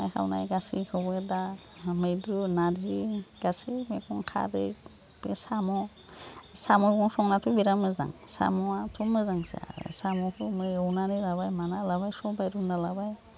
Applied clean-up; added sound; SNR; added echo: none; none; none; none.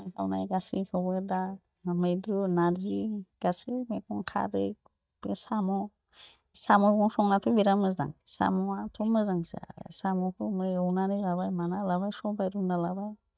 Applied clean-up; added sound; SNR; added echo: neural mask model DeepFilterNet 3.